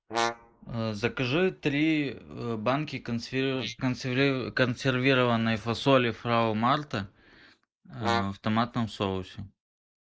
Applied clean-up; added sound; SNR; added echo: neural mask model Resemble Enhance denoiser.